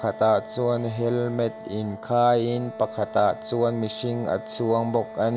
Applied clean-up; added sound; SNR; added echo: none; Wind instrument, woodwind instrument; 15 dB; none.